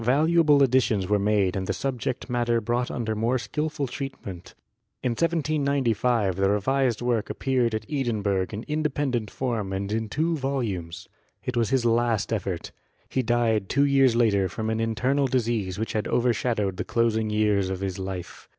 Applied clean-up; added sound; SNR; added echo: none; none; none; none.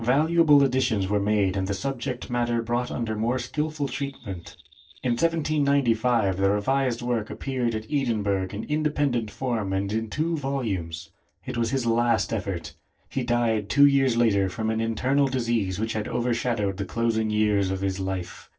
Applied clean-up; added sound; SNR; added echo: neural separator model SepFormer DNS4.